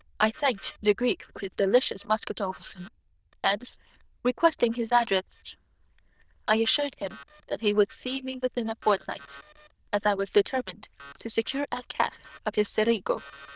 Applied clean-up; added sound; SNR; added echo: neural diffusion model UNIVERSE++.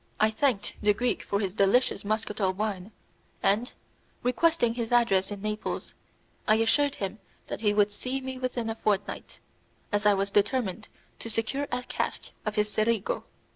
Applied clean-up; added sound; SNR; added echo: none; none; none; none.